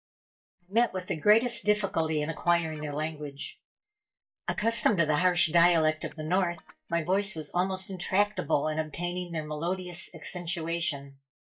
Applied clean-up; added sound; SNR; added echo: neural mask model DeepFilterNet 3.